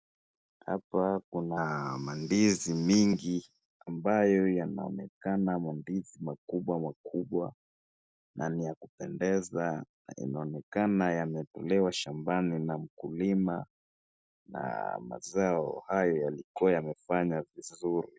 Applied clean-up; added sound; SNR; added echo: none; none; none; none.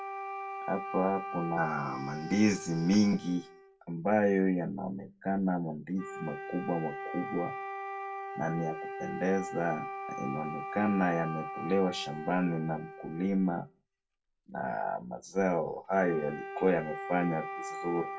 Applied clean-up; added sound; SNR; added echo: none; Wind instrument, woodwind instrument; 9 dB; reverberation time 0.1 s.